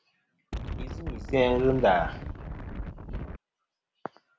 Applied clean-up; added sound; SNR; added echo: none; Wind; 6 dB; none.